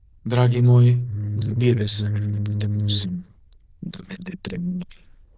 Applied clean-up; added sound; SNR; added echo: neural diffusion model UNIVERSE++.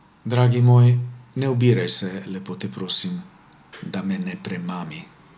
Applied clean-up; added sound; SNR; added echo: none; none; none; none.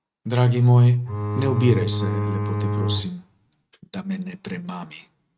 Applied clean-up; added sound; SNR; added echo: neural mask model RNNoise.